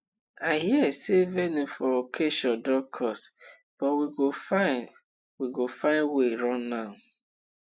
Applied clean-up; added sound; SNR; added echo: neural mask model Resemble Enhance denoiser.